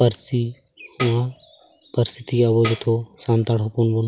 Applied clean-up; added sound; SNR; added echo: none; Tambourine; 16 dB; none.